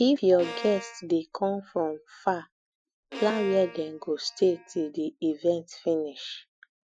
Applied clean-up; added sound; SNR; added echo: classical method Wiener filter.